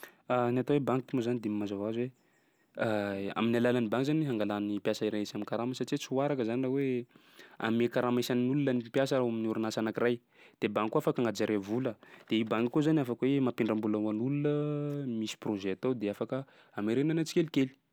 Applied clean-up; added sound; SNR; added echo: none; none; none; none.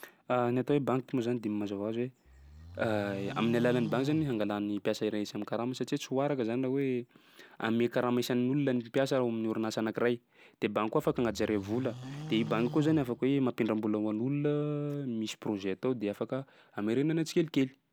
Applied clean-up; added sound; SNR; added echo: none; Livestock, farm animals, working animals; 13 dB; none.